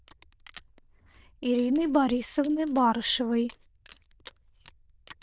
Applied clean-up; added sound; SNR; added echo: neural diffusion model UNIVERSE++.